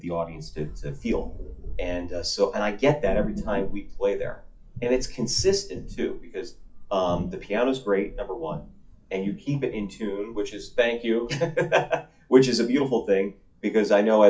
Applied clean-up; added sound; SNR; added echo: classical method WPE with log-MMSE.